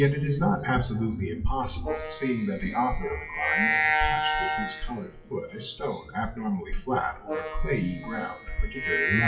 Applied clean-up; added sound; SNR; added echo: classical method WPE with log-MMSE.